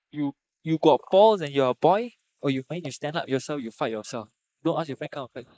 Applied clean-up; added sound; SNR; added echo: neural mask model Resemble Enhance denoiser.